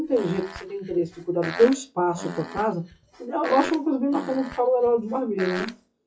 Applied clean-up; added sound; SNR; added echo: classical method WPE with log-MMSE.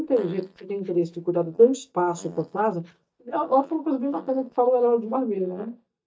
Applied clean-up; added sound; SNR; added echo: neural mask model DeepFilterNet 3.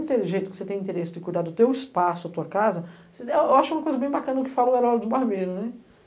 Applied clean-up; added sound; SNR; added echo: none; none; none; none.